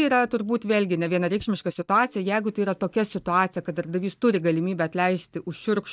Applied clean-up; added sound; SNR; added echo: neural mask model DeepFilterNet 3.